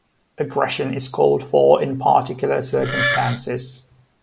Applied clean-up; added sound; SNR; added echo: none; Wood; 4 dB; none.